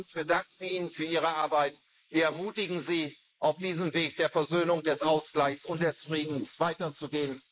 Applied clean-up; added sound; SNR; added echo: neural mask model Resemble Enhance denoiser.